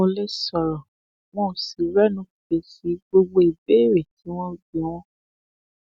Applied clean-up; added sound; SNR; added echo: none; none; none; none.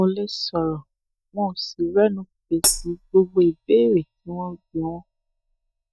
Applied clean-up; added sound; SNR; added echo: neural mask model DeepFilterNet 3.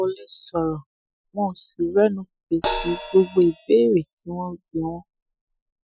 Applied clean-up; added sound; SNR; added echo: classical method Wiener filter.